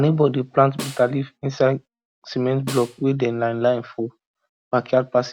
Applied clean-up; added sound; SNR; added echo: none; Snare drum; 17 dB; none.